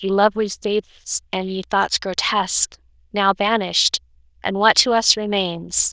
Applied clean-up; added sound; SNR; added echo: neural diffusion model UNIVERSE++.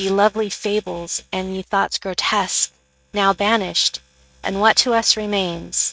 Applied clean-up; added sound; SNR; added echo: neural mask model RNNoise.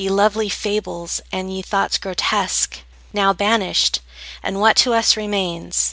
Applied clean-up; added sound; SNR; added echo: none; none; none; none.